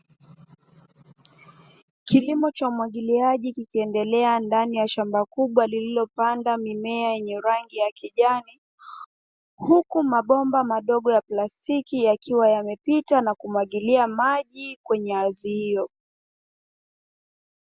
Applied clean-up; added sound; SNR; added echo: none; none; none; none.